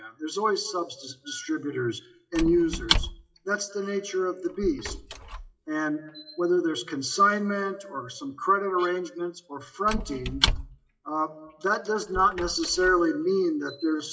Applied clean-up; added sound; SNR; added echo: classical method WPE with log-MMSE.